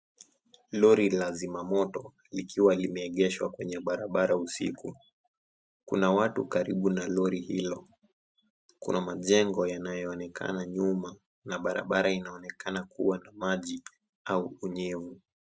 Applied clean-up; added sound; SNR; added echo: none; none; none; none.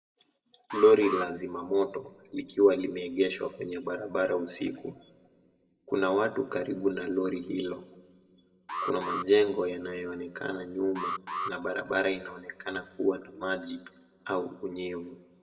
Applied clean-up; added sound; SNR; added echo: none; Alarm; 8 dB; reverberation time 0.9 s.